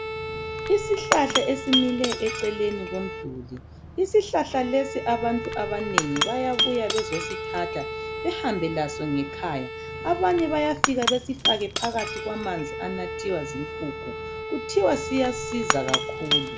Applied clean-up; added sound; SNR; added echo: none; Shatter / Crushing + Bowed string instrument; 3 dB; none.